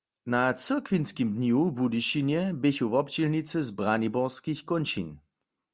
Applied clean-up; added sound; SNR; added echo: none; none; none; none.